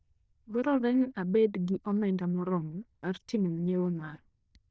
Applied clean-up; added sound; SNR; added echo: neural diffusion model UNIVERSE++.